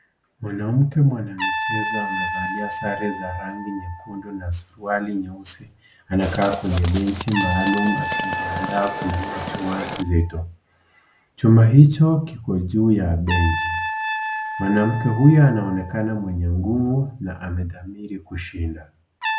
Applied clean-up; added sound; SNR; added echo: none; Livestock, farm animals, working animals + Trumpet; 9 dB; none.